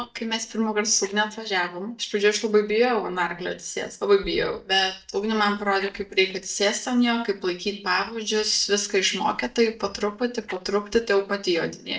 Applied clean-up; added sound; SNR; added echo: neural mask model DeepFilterNet 3.